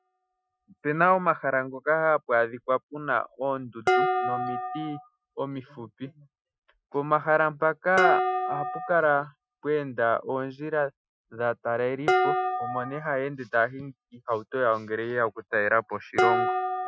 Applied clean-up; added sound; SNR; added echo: classical method Wiener filter.